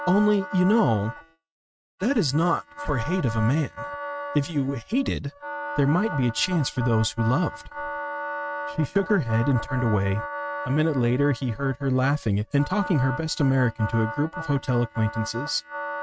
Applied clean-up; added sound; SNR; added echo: neural mask model RNNoise.